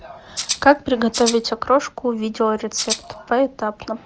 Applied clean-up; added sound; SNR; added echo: none; Rattle (instrument); 6 dB; none.